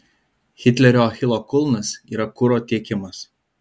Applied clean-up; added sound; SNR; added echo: none; none; none; none.